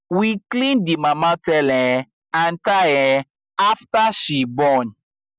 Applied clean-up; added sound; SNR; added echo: none; none; none; none.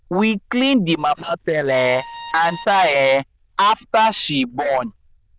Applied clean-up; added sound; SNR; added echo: neural diffusion model UNIVERSE++.